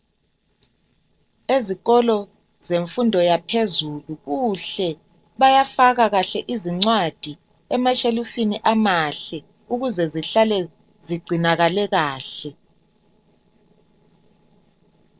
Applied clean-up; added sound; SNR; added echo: neural separator model SepFormer DNS4.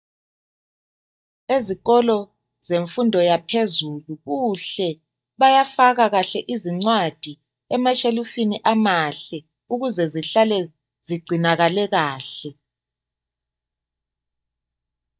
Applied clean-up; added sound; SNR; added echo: neural mask model DeepFilterNet 3.